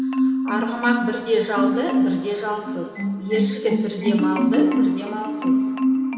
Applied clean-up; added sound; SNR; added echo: none; Marimba, xylophone; -4 dB; reverberation time 2.1 s.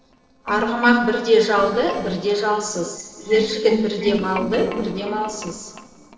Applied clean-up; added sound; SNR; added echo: neural separator model SepFormer DNS4.